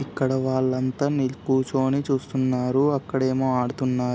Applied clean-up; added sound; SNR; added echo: none; none; none; none.